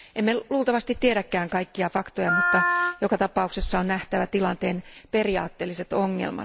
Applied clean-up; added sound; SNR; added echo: none; Wind instrument, woodwind instrument; 0 dB; none.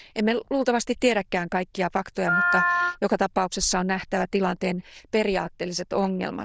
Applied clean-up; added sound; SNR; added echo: neural diffusion model UNIVERSE++.